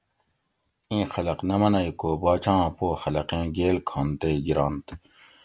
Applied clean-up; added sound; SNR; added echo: none; none; none; none.